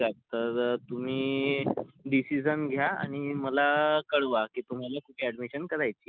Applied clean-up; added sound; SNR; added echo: none; none; none; none.